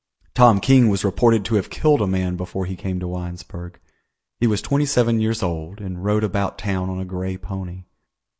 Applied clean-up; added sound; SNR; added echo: none; none; none; none.